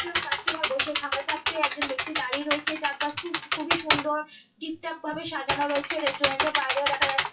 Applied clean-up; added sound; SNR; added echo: classical method WPE with log-MMSE.